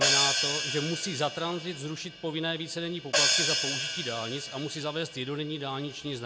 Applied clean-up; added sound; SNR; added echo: none; Hi-hat; -2 dB; none.